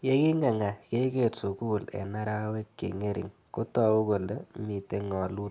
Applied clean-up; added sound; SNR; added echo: none; none; none; none.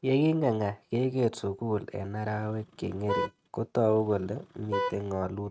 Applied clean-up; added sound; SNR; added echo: neural mask model RNNoise.